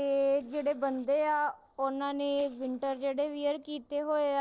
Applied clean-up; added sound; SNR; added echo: neural separator model SepFormer DNS4.